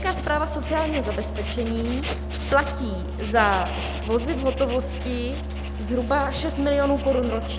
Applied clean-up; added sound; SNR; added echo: none; Writing + Musical instrument; 4 dB; none.